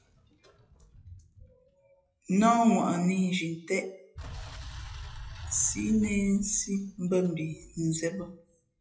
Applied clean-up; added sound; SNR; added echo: classical method WPE with log-MMSE.